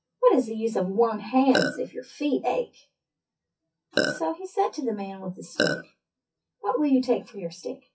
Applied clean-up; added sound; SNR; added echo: classical method WPE with log-MMSE.